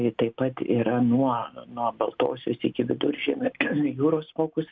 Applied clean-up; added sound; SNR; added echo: none; none; none; none.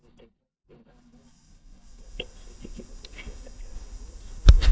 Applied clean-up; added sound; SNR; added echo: neural mask model DeepFilterNet 3.